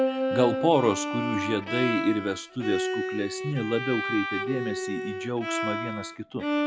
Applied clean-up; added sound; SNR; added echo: none; Bowed string instrument; 2 dB; none.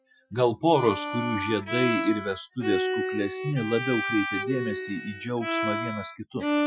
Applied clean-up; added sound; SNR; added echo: classical method Wiener filter.